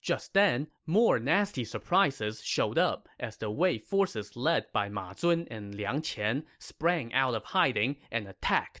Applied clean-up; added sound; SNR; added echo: none; none; none; none.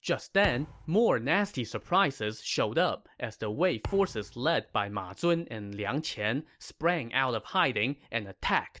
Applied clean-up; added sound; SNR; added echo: none; Thump, thud; 16 dB; none.